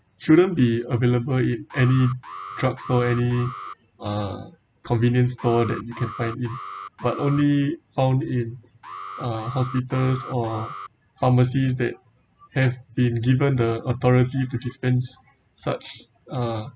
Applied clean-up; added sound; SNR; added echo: none; Alarm; 16 dB; none.